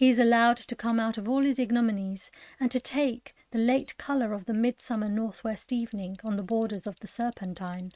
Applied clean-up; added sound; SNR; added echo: neural mask model RNNoise.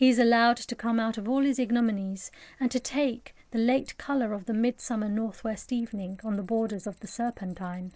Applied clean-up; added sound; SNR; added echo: neural separator model SepFormer DNS4.